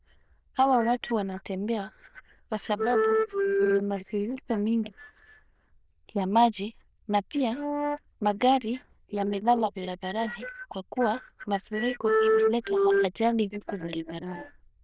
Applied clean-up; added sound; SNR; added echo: neural diffusion model UNIVERSE++.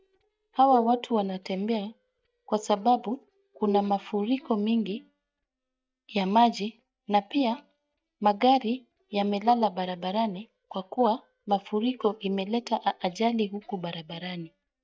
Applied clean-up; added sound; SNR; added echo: neural mask model DeepFilterNet 3.